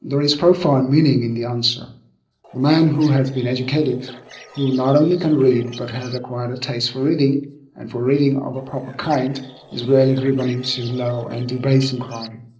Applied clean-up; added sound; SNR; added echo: neural separator model SepFormer DNS4.